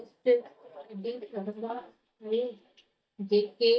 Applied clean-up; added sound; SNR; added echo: neural mask model DeepFilterNet 3.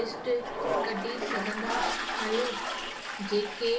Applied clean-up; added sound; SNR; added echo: none; Toilet flush; 0 dB; reverberation time 0.2 s.